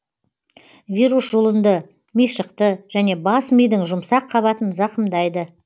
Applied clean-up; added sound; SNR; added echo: none; none; none; none.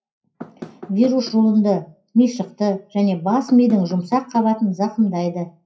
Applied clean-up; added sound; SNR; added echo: classical method WPE with log-MMSE.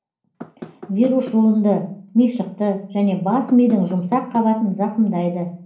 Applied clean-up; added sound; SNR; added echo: none; Knock / Wood; 18 dB; reverberation time 0.6 s.